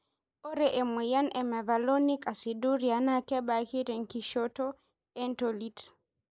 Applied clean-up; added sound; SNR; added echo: neural mask model Resemble Enhance denoiser.